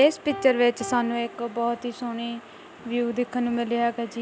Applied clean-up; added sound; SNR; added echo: none; Piano; 18 dB; none.